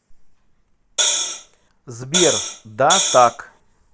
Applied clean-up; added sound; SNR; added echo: none; Hi-hat; -1 dB; none.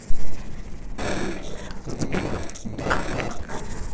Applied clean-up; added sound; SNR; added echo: neural separator model SepFormer DNS4.